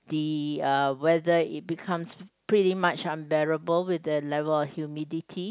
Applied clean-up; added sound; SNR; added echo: none; none; none; none.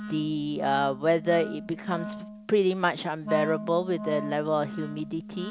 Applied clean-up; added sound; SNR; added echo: none; Wind instrument, woodwind instrument; 10 dB; none.